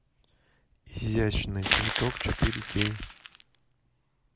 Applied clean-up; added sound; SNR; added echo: none; Crumpling, crinkling; 0 dB; none.